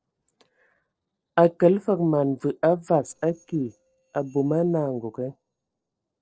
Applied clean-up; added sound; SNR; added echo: neural separator model SepFormer DNS4.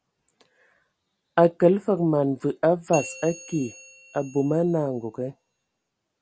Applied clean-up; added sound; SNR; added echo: none; Bell; 18 dB; none.